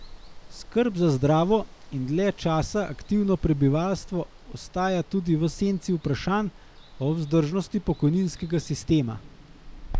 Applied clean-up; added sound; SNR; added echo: none; Water; 14 dB; none.